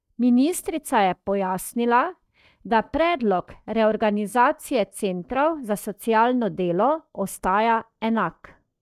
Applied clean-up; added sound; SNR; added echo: neural mask model DeepFilterNet 3.